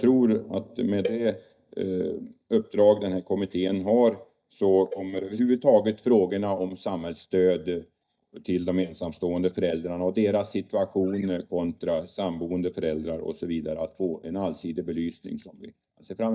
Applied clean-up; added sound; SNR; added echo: neural mask model DeepFilterNet 3.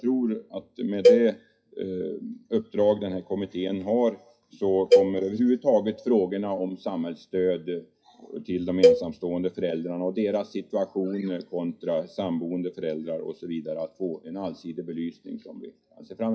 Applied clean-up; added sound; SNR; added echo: classical method WPE with log-MMSE.